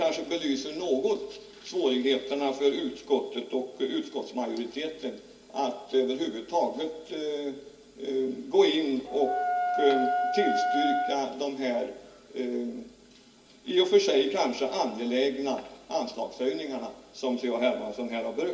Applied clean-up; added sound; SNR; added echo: none; Wind instrument, woodwind instrument; 1 dB; reverberation time 0.3 s.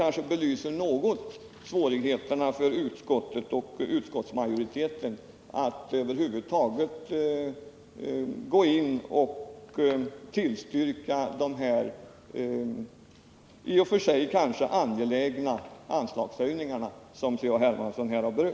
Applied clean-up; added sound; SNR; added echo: none; none; none; none.